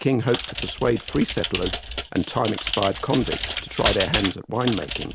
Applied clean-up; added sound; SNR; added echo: none; Computer keyboard; 4 dB; none.